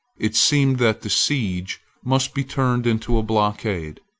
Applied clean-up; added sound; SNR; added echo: none; none; none; none.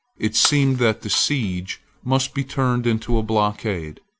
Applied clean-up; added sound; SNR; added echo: none; Shatter; 15 dB; none.